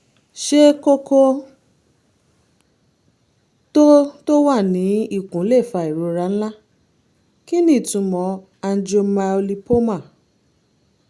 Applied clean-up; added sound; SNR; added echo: none; none; none; none.